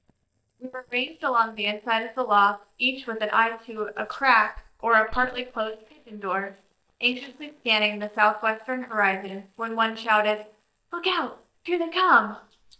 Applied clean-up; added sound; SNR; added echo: neural mask model DeepFilterNet 3.